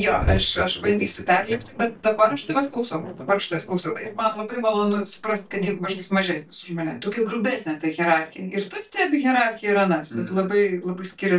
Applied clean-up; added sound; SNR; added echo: neural mask model DeepFilterNet 3.